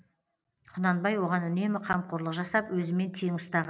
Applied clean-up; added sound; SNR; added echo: none; none; none; none.